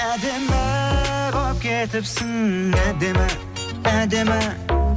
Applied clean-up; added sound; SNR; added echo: none; none; none; none.